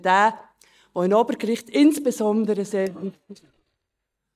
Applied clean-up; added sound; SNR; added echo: neural mask model DeepFilterNet 3.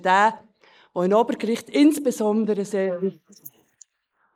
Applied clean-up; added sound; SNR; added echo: neural mask model Resemble Enhance denoiser.